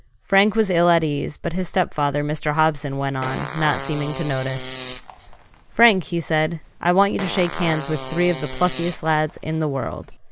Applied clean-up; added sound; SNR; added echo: none; Fart; 11 dB; none.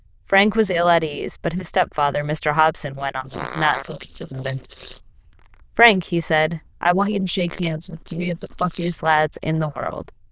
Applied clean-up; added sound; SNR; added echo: neural diffusion model UNIVERSE++.